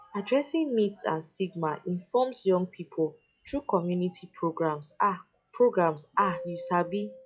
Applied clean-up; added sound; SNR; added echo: classical method log-MMSE.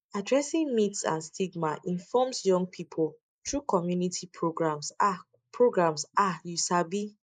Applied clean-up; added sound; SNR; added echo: neural mask model Resemble Enhance denoiser.